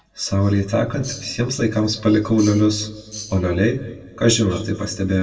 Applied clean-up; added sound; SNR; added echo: none; Tambourine; 15 dB; reverberation time 1.7 s.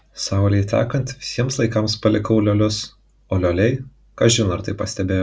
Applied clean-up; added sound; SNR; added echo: none; none; none; none.